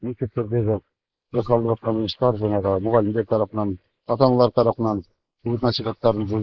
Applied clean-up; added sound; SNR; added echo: neural mask model Resemble Enhance denoiser.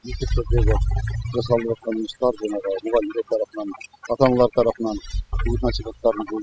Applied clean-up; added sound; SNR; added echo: classical method spectral subtraction.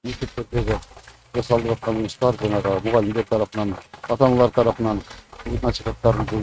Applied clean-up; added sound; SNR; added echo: neural mask model RNNoise.